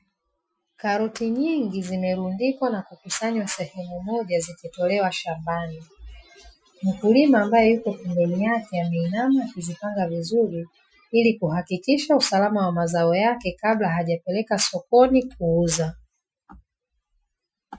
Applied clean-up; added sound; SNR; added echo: classical method Wiener filter.